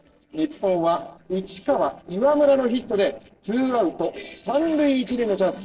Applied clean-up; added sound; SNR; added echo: neural separator model SepFormer DNS4.